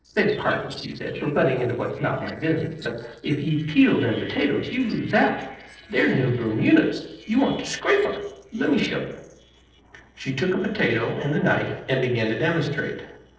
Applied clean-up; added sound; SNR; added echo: neural separator model SepFormer DNS4.